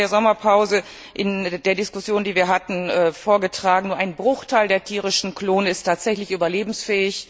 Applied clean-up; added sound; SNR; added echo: none; none; none; none.